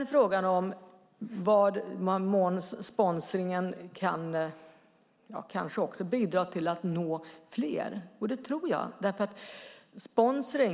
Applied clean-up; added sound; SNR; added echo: none; none; none; none.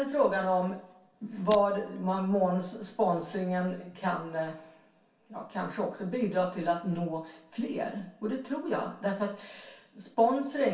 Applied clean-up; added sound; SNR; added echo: none; Shatter; 19 dB; reverberation time 0.3 s.